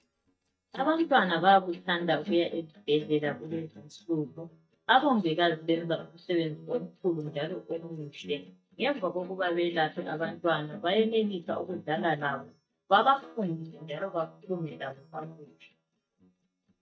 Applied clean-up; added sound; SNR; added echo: neural mask model DeepFilterNet 3.